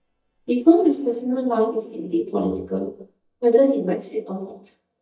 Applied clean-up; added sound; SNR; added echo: neural mask model DeepFilterNet 3.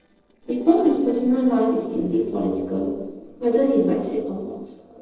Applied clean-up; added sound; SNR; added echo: neural separator model SepFormer DNS4.